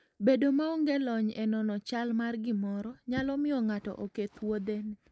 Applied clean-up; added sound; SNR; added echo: none; none; none; none.